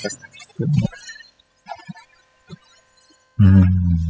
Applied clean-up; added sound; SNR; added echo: classical method spectral subtraction.